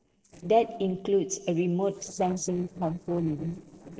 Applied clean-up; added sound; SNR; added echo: neural separator model SepFormer DNS4.